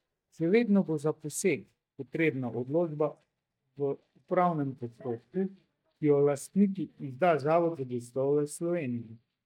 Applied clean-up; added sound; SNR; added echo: neural mask model DeepFilterNet 3.